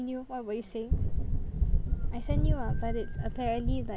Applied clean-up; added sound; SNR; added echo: none; none; none; none.